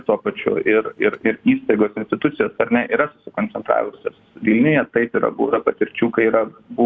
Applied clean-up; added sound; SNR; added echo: none; none; none; none.